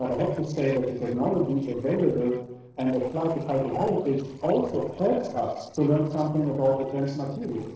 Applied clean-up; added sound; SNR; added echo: neural separator model SepFormer DNS4.